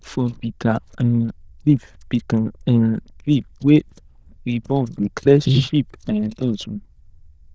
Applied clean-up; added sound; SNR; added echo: neural diffusion model UNIVERSE++.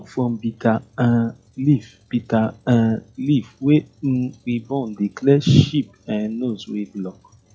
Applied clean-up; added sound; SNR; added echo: classical method log-MMSE.